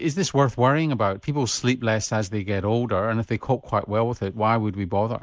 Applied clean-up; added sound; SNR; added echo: none; none; none; none.